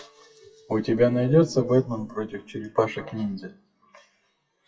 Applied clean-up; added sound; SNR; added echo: classical method WPE with log-MMSE.